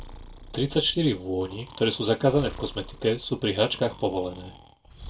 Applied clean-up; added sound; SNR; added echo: none; Breathing; 17 dB; reverberation time 0.2 s.